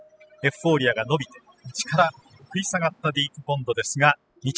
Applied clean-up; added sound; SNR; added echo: classical method spectral subtraction.